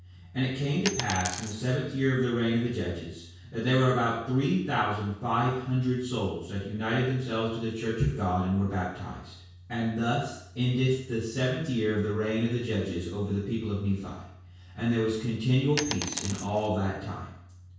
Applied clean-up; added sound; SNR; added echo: none; Coin (dropping); 7 dB; reverberation time 0.6 s.